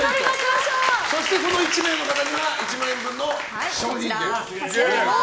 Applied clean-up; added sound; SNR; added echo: none; Cutlery, silverware; 18 dB; none.